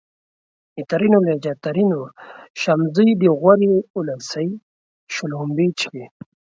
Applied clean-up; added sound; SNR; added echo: none; none; none; none.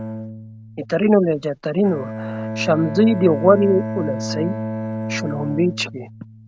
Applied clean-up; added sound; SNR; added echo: none; Bowed string instrument; 8 dB; none.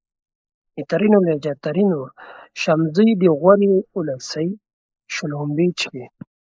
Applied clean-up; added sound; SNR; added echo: neural mask model Resemble Enhance denoiser.